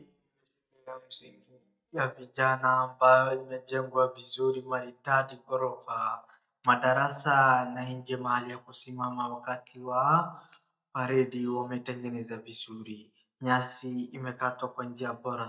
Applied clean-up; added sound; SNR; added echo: neural mask model DeepFilterNet 3.